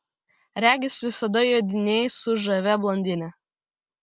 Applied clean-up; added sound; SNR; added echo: none; none; none; none.